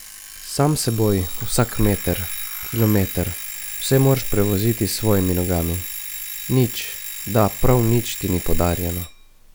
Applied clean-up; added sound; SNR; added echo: none; Alarm; 11 dB; none.